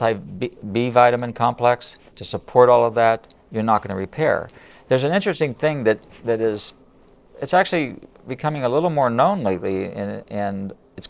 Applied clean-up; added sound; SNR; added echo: neural separator model SepFormer DNS4.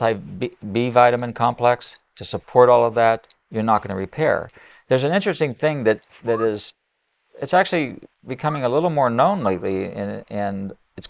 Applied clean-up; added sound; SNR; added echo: neural mask model Resemble Enhance denoiser.